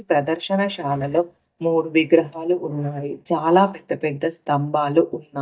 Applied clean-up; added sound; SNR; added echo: neural mask model DeepFilterNet 3.